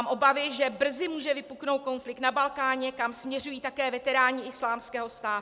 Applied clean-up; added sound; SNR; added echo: none; none; none; none.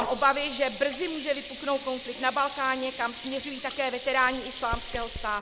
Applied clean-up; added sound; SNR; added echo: none; Sink (filling or washing); 11 dB; none.